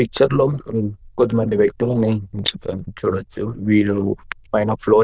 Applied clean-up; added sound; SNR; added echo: neural diffusion model UNIVERSE++.